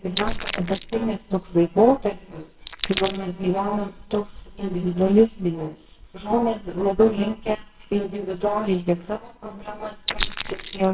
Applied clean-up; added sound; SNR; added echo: neural separator model SepFormer WHAMR!.